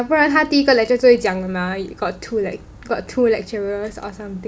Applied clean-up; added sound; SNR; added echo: none; none; none; none.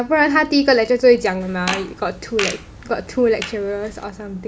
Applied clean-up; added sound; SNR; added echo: none; Fart; 12 dB; none.